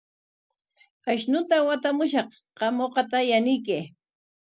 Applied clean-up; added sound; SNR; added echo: none; none; none; none.